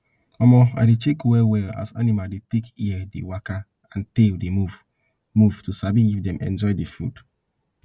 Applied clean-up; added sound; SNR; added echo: none; none; none; none.